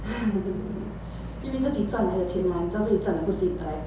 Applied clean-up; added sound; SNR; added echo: none; Boat, Water vehicle; 9 dB; reverberation time 2.8 s.